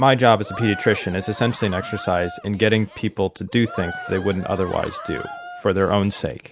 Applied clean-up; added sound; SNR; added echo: none; Cheering; 15 dB; none.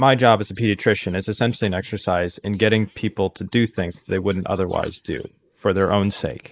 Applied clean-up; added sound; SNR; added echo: neural mask model Resemble Enhance denoiser.